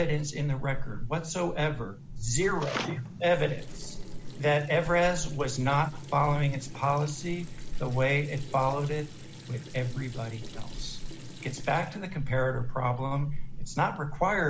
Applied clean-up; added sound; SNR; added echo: none; Sink (filling or washing) / Water tap, faucet; 7 dB; none.